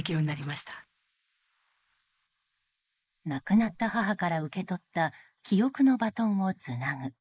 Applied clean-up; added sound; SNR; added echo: neural mask model Resemble Enhance denoiser.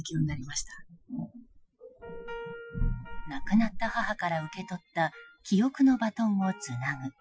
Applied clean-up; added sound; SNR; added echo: classical method Wiener filter.